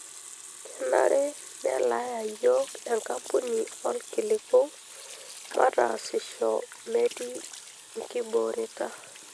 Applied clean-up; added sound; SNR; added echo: none; Sink (filling or washing) / Water tap, faucet; 14 dB; none.